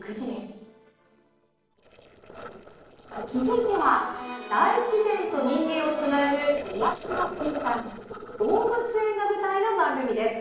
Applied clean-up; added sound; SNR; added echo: neural separator model SepFormer DNS4.